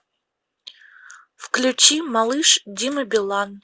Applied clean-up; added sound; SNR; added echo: none; none; none; none.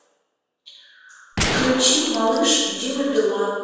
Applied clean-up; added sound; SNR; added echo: none; Gunshot, gunfire; 5 dB; reverberation time 1.2 s.